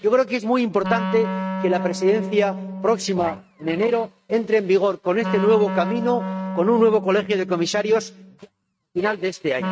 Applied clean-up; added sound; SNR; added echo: neural mask model RNNoise.